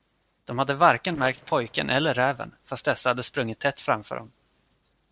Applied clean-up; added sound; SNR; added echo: neural separator model SepFormer DNS4.